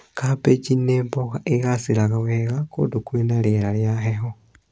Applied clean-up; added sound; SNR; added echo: none; none; none; none.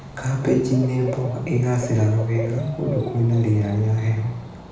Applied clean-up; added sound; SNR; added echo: none; Cricket / Bird; 12 dB; reverberation time 0.8 s.